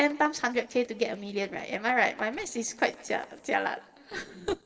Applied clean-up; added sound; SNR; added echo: neural separator model SepFormer DNS4.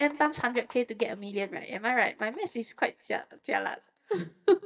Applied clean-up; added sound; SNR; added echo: neural mask model DeepFilterNet 3.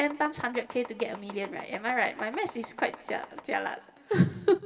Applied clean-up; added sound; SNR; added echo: none; Domestic sounds, home sounds; 16 dB; reverberation time 2.9 s.